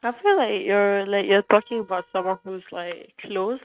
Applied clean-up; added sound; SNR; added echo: neural mask model RNNoise.